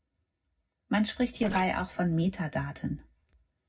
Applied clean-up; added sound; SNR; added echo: neural separator model SepFormer DNS4.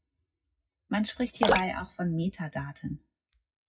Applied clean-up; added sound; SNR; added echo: classical method WPE with log-MMSE.